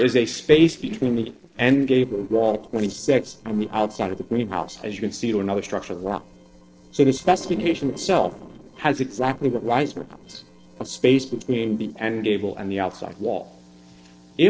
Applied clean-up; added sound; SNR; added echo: neural separator model SepFormer DNS4.